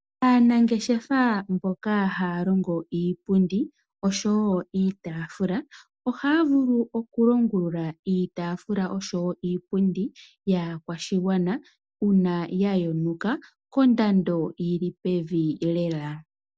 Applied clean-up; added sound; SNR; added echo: none; none; none; none.